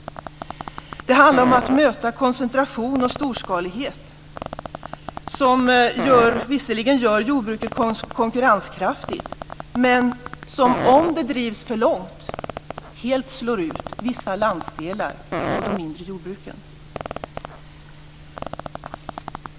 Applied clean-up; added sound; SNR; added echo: none; Fart; 11 dB; none.